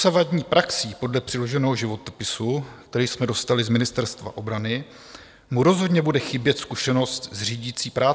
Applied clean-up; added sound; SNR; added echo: none; none; none; none.